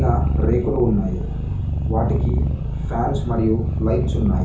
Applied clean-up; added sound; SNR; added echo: none; Purr; -2 dB; reverberation time 0.6 s.